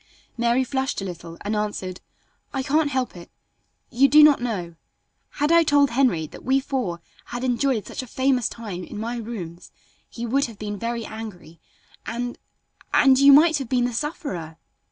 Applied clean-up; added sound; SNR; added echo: none; none; none; none.